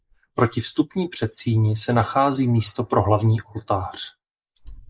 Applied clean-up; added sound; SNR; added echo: neural mask model Resemble Enhance denoiser.